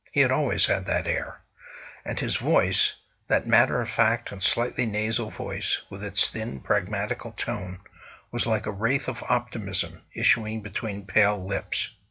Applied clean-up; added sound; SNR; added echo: none; none; none; none.